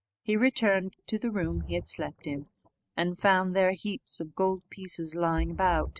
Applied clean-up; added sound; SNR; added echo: neural mask model RNNoise.